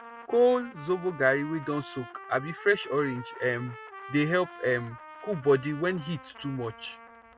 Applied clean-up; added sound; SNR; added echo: none; Trumpet; 17 dB; none.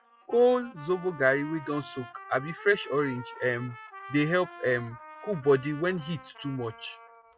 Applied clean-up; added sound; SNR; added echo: classical method log-MMSE.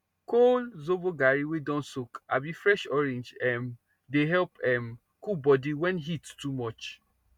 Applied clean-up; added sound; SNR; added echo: none; none; none; none.